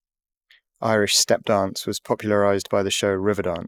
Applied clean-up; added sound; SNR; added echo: neural mask model Resemble Enhance denoiser.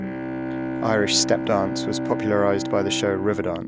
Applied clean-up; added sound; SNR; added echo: none; Bowed string instrument; 4 dB; none.